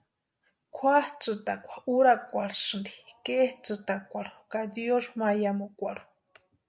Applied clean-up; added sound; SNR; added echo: none; none; none; none.